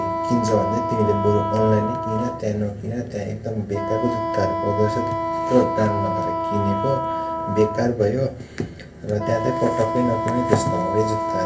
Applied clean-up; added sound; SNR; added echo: none; Wind instrument, woodwind instrument; 3 dB; reverberation time 0.3 s.